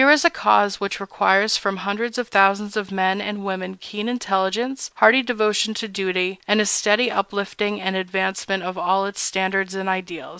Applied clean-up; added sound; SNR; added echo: none; none; none; none.